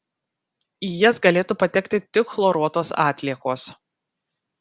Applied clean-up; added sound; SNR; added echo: none; none; none; none.